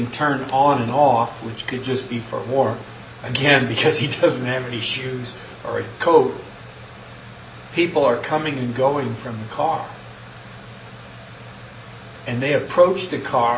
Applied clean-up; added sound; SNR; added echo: none; none; none; none.